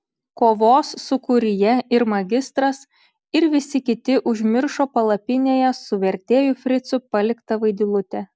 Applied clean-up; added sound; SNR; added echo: none; none; none; none.